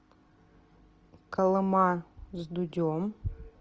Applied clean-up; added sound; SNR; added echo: none; none; none; none.